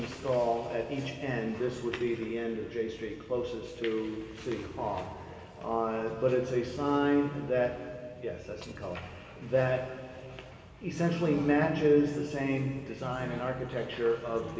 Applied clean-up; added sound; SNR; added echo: none; none; none; reverberation time 2.4 s.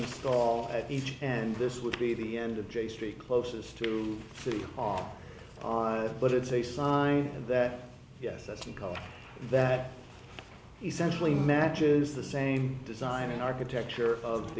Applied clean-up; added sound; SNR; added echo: none; none; none; none.